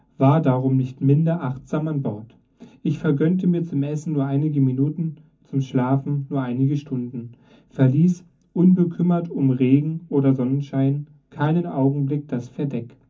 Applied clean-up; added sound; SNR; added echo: none; none; none; reverberation time 0.3 s.